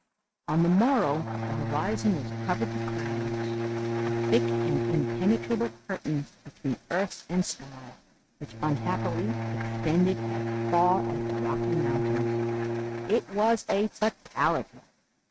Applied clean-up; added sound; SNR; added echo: neural mask model RNNoise.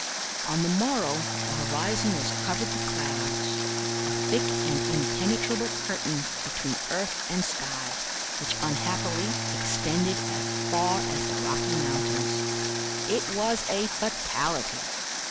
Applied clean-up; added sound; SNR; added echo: none; Water + Bowed string instrument; -2 dB; none.